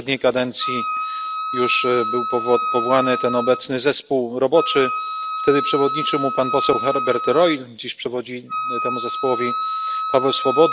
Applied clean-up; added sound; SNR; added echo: none; Wind instrument, woodwind instrument; 4 dB; none.